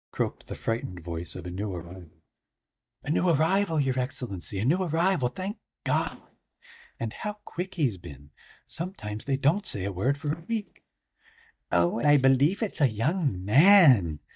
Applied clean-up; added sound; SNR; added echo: neural mask model DeepFilterNet 3.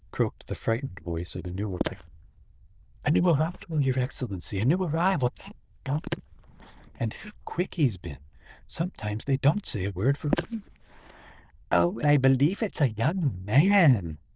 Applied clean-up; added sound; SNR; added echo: neural diffusion model UNIVERSE++.